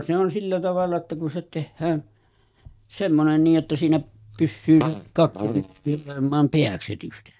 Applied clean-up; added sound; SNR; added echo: neural mask model DeepFilterNet 3.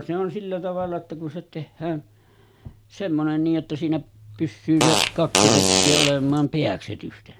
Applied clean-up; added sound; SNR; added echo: none; Fart; -5 dB; none.